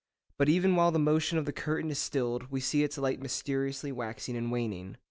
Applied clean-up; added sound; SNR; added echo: none; none; none; none.